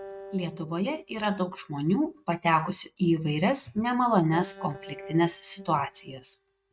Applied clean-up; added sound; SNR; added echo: neural mask model RNNoise.